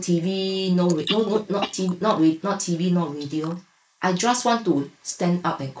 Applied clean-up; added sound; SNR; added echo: neural mask model Resemble Enhance denoiser.